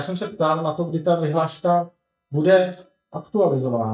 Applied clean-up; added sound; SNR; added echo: neural mask model DeepFilterNet 3.